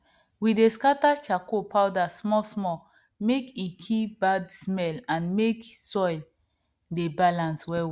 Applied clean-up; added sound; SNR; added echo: none; none; none; none.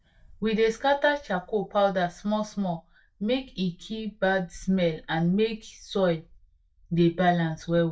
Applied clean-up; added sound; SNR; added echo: neural mask model DeepFilterNet 3.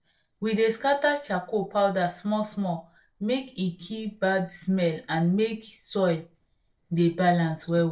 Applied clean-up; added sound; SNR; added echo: neural separator model SepFormer DNS4.